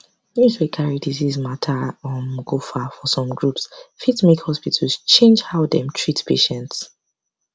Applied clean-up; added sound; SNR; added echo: none; none; none; none.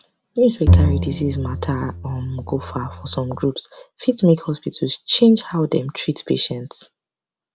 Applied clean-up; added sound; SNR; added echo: none; Bowed string instrument; 0 dB; none.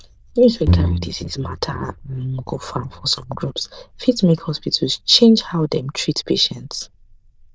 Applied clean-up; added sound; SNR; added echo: neural diffusion model UNIVERSE++.